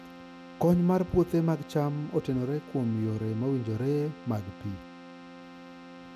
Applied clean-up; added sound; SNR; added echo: none; Keyboard (musical); 17 dB; none.